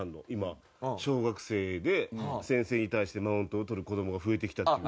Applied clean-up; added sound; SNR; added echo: none; none; none; none.